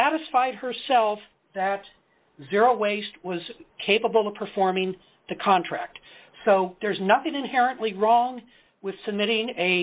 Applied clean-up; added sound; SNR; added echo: none; none; none; none.